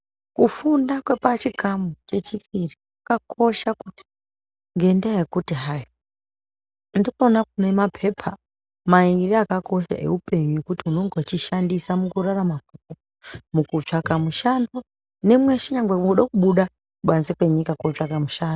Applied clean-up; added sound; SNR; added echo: none; none; none; none.